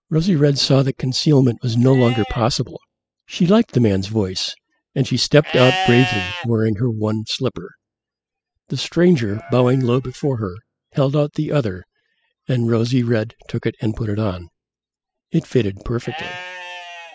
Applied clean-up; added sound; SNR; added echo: classical method spectral subtraction.